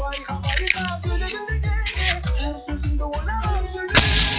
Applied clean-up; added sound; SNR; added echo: classical method log-MMSE.